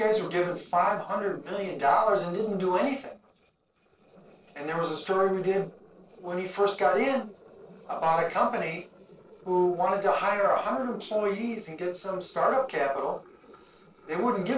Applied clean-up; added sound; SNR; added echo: neural separator model SepFormer DNS4.